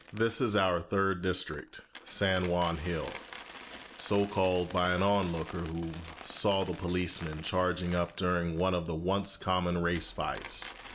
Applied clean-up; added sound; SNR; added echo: none; Coin (dropping); 16 dB; none.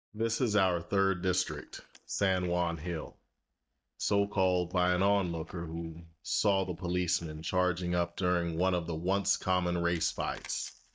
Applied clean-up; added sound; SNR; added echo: neural mask model DeepFilterNet 3.